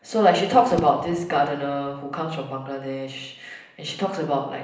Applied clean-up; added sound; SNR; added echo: none; Fireworks / Boom; 17 dB; reverberation time 0.8 s.